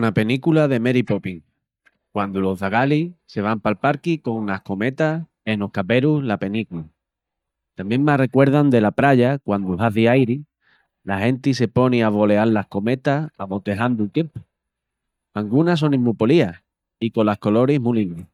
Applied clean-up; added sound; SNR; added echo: neural mask model DeepFilterNet 3.